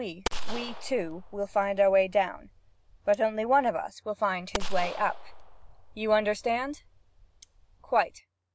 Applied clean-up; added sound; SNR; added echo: none; Gunshot, gunfire; 6 dB; none.